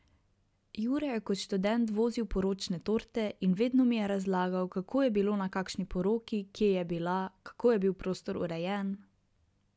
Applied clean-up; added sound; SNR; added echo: none; none; none; none.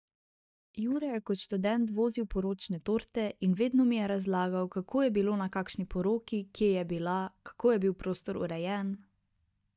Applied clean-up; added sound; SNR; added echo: neural mask model DeepFilterNet 3.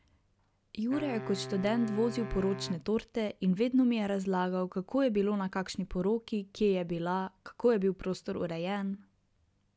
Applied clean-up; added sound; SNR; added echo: none; Wind instrument, woodwind instrument; 12 dB; none.